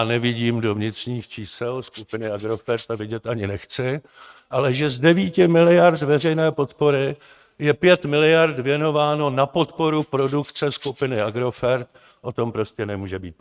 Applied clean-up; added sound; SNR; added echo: neural mask model RNNoise.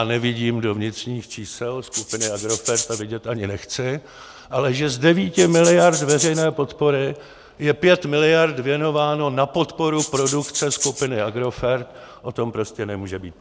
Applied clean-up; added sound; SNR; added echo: none; Rattle (instrument); 6 dB; none.